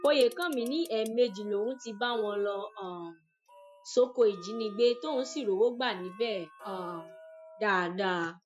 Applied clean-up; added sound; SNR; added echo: classical method Wiener filter.